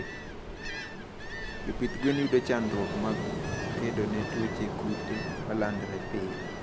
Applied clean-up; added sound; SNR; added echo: none; Ocean; 2 dB; none.